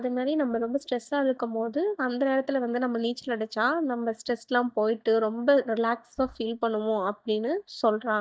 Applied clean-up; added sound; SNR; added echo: neural mask model DeepFilterNet 3.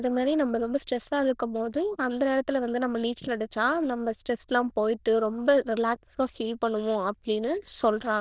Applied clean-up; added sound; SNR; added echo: neural diffusion model UNIVERSE++.